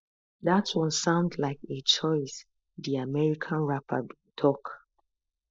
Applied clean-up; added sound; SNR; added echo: neural mask model DeepFilterNet 3.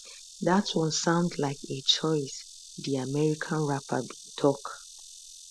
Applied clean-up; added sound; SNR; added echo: none; Insect; 18 dB; none.